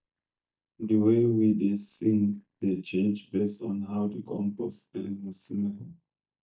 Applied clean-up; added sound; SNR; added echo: neural mask model DeepFilterNet 3.